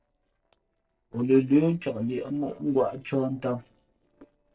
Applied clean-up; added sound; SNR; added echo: neural separator model SepFormer DNS4.